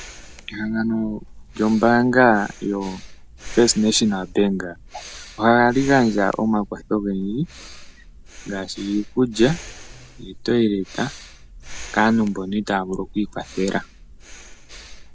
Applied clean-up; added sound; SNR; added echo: none; Breathing; 17 dB; none.